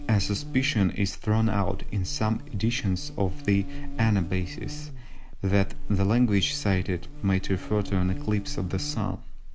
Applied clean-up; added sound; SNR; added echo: none; Buzz; 5 dB; none.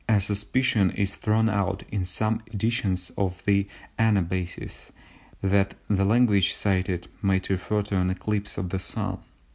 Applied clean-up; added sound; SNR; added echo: none; none; none; none.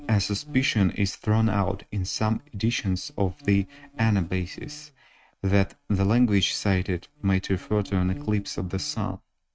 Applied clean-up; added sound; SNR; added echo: neural mask model RNNoise.